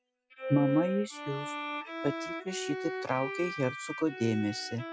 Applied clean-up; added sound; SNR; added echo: classical method Wiener filter.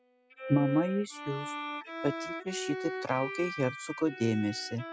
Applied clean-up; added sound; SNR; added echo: classical method spectral subtraction.